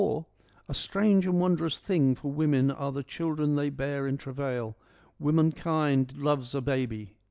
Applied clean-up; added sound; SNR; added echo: none; none; none; none.